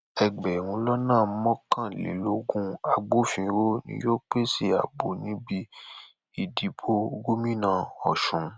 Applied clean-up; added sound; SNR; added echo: none; none; none; none.